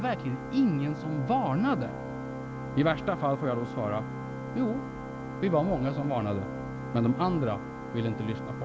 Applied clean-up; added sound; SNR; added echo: none; Organ; 7 dB; none.